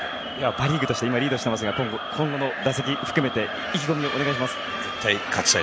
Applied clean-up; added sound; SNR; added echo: none; Alarm; 15 dB; none.